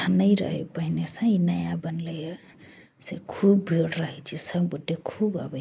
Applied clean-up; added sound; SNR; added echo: neural mask model Resemble Enhance denoiser.